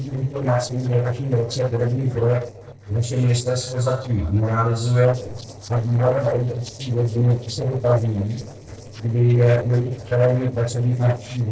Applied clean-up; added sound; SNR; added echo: neural separator model SepFormer DNS4.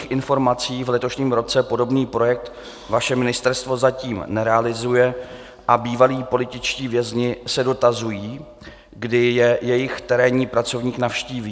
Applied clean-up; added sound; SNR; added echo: none; none; none; none.